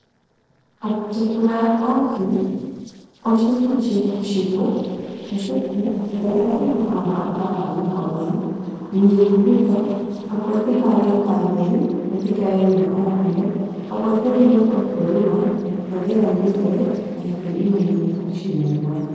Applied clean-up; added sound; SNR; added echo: neural separator model SepFormer DNS4.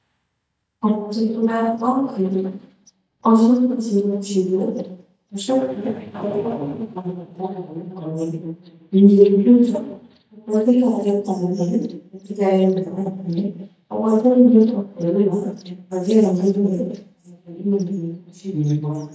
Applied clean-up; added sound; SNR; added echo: neural mask model DeepFilterNet 3.